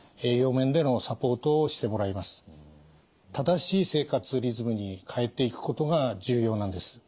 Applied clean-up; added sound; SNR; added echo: none; none; none; none.